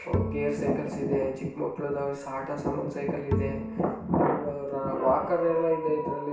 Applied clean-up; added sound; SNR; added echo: none; Bowed string instrument; 8 dB; reverberation time 0.6 s.